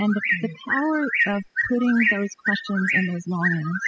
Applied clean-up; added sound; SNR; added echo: classical method spectral subtraction.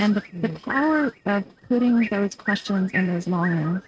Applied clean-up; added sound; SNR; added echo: neural mask model RNNoise.